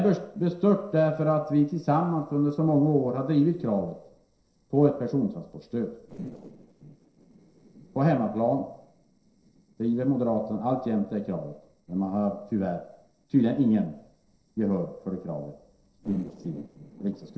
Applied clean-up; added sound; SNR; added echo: neural separator model SepFormer DNS4.